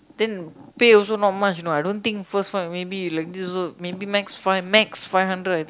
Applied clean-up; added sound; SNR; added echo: none; none; none; none.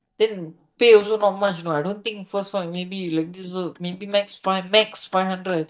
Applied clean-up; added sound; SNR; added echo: neural mask model DeepFilterNet 3.